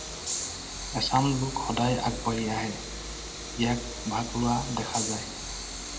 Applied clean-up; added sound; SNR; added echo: none; Train; 5 dB; reverberation time 1.0 s.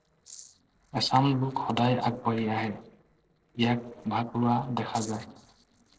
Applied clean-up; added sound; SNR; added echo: neural separator model SepFormer DNS4.